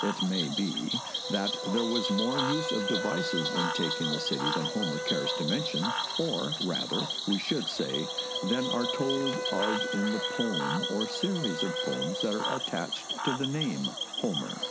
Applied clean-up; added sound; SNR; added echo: none; Cricket / Frog + Wind instrument, woodwind instrument; 1 dB; none.